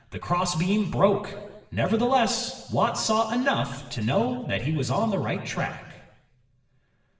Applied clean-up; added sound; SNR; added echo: none; none; none; reverberation time 1.1 s.